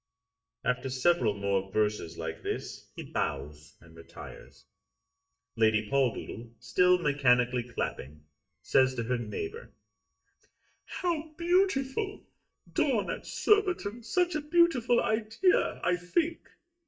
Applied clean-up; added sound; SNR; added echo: neural mask model DeepFilterNet 3.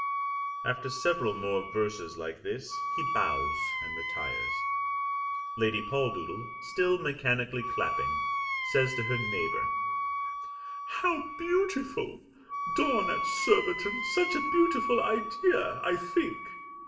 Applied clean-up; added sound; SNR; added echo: none; Wind instrument, woodwind instrument; 2 dB; reverberation time 1.4 s.